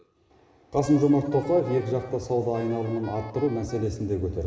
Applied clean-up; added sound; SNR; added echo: none; Wind instrument, woodwind instrument; 19 dB; reverberation time 1.8 s.